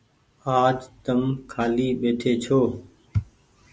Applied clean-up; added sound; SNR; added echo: none; none; none; none.